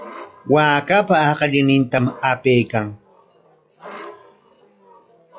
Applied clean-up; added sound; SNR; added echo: classical method log-MMSE.